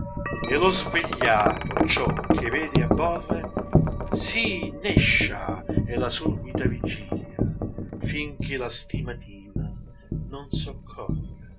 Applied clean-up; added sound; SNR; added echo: none; Wind chime; -2 dB; none.